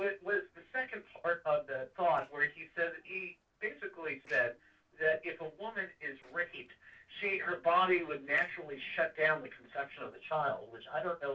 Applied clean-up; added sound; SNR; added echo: neural separator model SepFormer DNS4.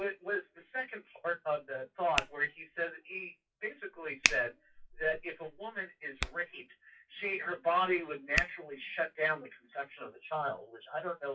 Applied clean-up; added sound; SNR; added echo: classical method WPE with log-MMSE.